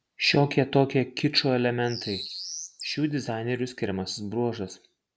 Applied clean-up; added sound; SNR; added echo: none; Bird; 11 dB; none.